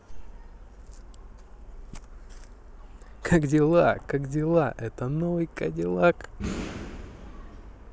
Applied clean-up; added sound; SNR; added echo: none; none; none; none.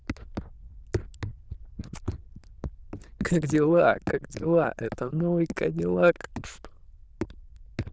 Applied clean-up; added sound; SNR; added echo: neural diffusion model UNIVERSE++.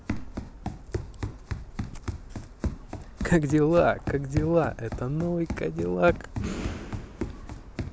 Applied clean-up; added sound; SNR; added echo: none; Run; 7 dB; none.